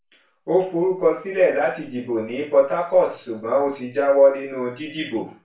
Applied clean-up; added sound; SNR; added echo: none; none; none; reverberation time 0.3 s.